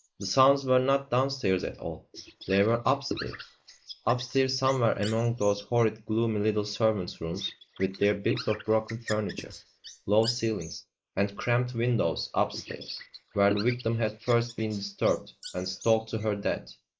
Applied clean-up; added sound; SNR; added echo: neural mask model Resemble Enhance denoiser.